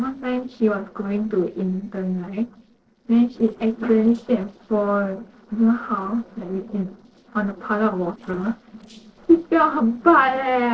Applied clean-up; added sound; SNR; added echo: neural separator model SepFormer DNS4.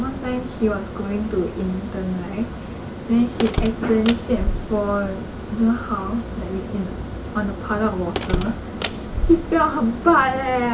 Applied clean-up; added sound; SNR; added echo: none; Slam; 8 dB; none.